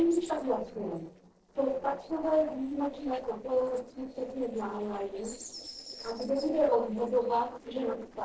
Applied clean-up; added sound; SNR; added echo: neural separator model SepFormer DNS4.